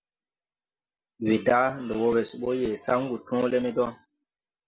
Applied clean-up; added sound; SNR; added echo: none; none; none; none.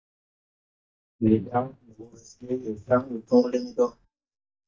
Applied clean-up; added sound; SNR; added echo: neural mask model DeepFilterNet 3.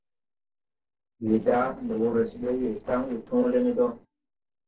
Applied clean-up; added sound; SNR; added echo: neural separator model SepFormer DNS4.